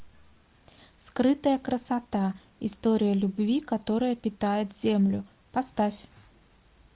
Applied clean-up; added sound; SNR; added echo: none; none; none; none.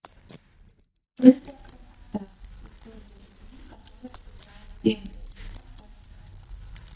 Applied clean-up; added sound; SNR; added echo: neural mask model DeepFilterNet 3.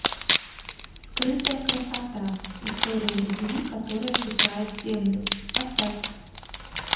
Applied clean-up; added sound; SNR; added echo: none; Wood; -1 dB; reverberation time 0.9 s.